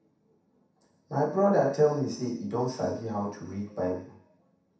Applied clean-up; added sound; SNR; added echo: none; none; none; reverberation time 0.7 s.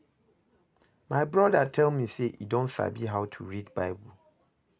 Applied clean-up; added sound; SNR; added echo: none; none; none; none.